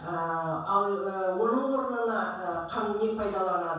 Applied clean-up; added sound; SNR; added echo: none; none; none; reverberation time 0.7 s.